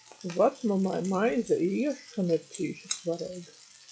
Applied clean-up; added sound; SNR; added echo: classical method log-MMSE.